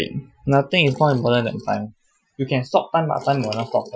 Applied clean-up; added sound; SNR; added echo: classical method Wiener filter.